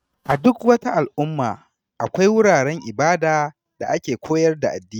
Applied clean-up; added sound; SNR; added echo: neural mask model RNNoise.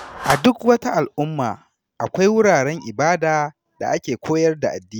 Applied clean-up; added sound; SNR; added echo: none; Clapping; 17 dB; none.